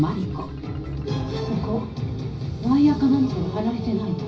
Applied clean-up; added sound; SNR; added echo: none; Marimba, xylophone; 20 dB; reverberation time 0.5 s.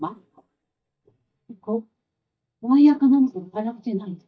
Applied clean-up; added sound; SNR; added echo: neural mask model DeepFilterNet 3.